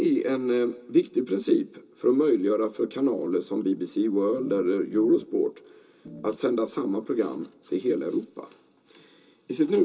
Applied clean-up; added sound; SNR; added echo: none; Organ; 15 dB; reverberation time 0.2 s.